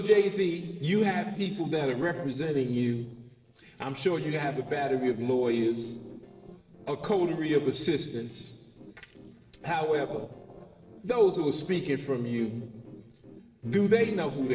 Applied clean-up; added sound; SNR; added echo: neural separator model SepFormer DNS4.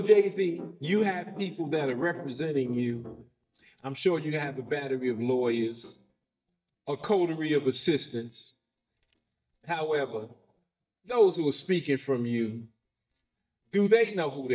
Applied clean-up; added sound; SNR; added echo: neural mask model DeepFilterNet 3.